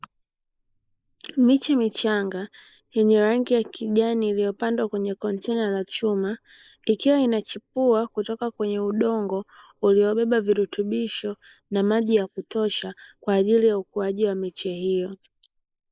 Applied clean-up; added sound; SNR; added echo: neural mask model Resemble Enhance denoiser.